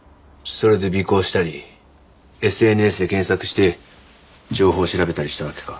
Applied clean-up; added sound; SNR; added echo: none; none; none; none.